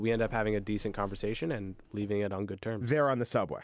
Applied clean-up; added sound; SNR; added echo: none; Bus / Engine; 15 dB; none.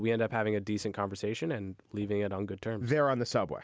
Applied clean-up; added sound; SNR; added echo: none; none; none; none.